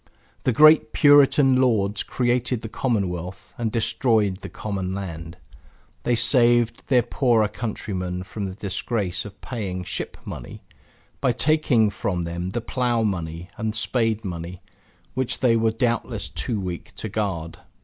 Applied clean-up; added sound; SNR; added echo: none; none; none; none.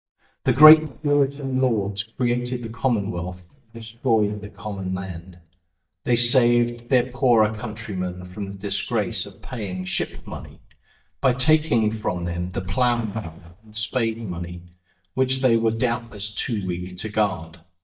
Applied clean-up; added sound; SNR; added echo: neural mask model DeepFilterNet 3.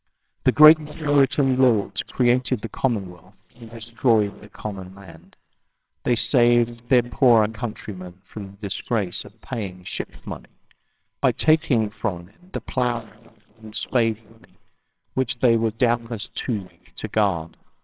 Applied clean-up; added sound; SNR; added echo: neural separator model SepFormer WHAMR!.